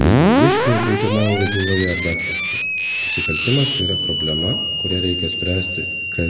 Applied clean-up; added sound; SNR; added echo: none; Screech; -2 dB; reverberation time 1.6 s.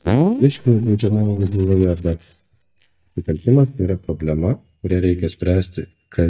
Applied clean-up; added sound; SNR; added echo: neural mask model DeepFilterNet 3.